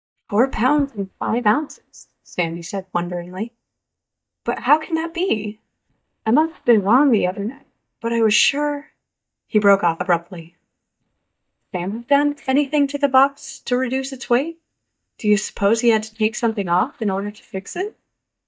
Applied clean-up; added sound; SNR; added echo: neural mask model DeepFilterNet 3.